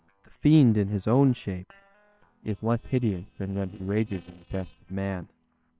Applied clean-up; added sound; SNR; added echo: neural separator model SepFormer WHAM!.